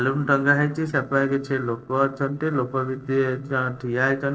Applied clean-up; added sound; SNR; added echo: neural separator model SepFormer DNS4.